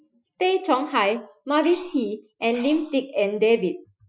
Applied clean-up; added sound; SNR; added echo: classical method Wiener filter.